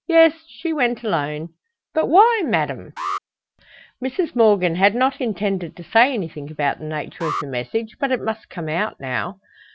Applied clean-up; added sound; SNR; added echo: none; Alarm; 12 dB; none.